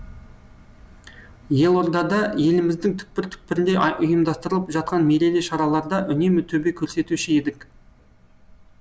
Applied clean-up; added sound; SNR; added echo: none; none; none; none.